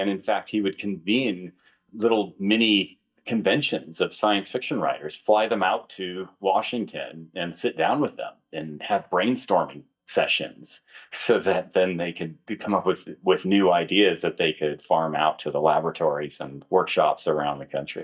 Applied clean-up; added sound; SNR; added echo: neural mask model DeepFilterNet 3.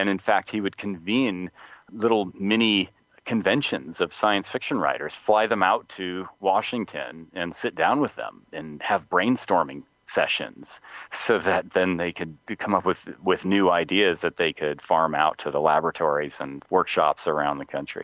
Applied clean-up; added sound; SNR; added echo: none; none; none; none.